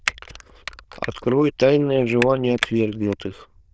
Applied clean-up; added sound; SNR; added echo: neural diffusion model UNIVERSE++.